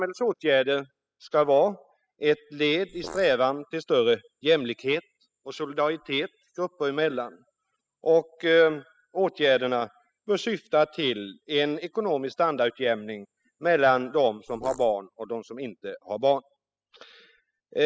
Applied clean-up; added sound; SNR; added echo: classical method spectral subtraction.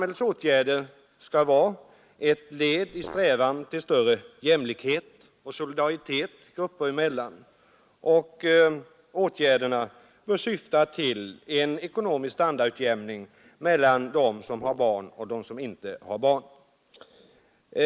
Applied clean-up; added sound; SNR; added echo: neural mask model Resemble Enhance denoiser.